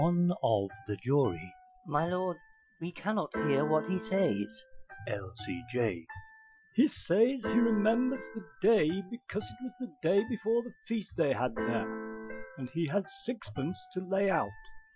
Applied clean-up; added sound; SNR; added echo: classical method Wiener filter.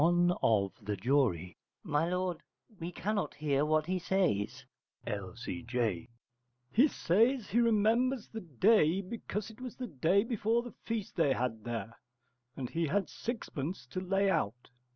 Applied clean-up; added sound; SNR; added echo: none; none; none; none.